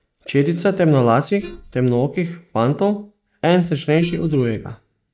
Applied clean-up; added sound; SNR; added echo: neural mask model DeepFilterNet 3.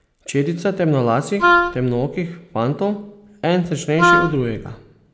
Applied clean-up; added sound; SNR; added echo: none; Wind instrument, woodwind instrument; -2 dB; none.